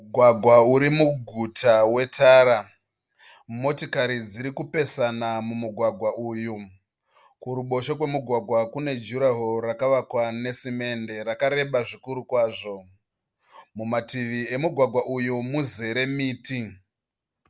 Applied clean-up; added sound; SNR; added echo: none; none; none; none.